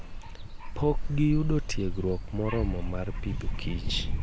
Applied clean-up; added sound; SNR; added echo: none; Ocean; 0 dB; none.